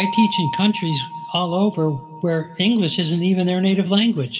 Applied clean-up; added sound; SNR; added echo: none; Bell; 12 dB; reverberation time 1.3 s.